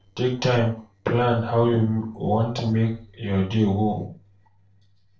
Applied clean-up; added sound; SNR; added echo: neural separator model SepFormer DNS4.